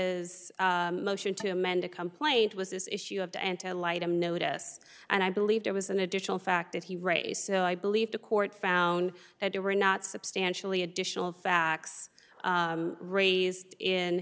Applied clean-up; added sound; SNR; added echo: none; none; none; none.